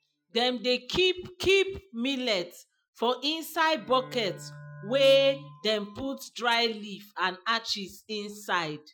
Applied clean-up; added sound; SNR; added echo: classical method Wiener filter.